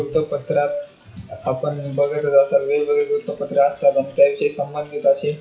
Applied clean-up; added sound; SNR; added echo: classical method WPE with log-MMSE.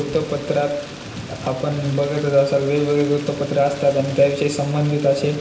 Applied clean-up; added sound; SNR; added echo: none; Rain; 19 dB; reverberation time 0.9 s.